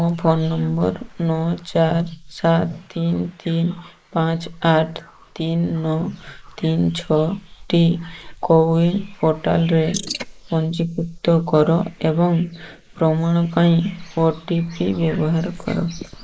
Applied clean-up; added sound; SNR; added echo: neural mask model Resemble Enhance denoiser.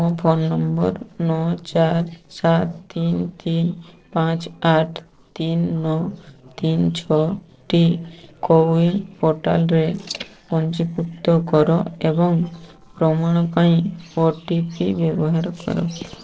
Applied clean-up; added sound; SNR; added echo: neural separator model SepFormer DNS4.